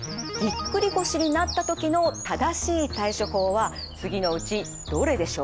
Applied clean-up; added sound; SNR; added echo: none; Bird vocalization, bird call, bird song; 12 dB; none.